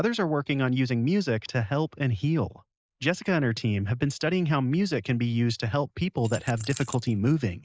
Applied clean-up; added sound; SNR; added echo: neural mask model Resemble Enhance denoiser.